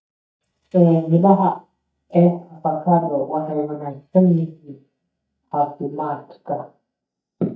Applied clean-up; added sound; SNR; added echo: neural mask model DeepFilterNet 3.